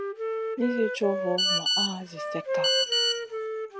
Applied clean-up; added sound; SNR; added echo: none; Telephone + Wind instrument, woodwind instrument; -5 dB; none.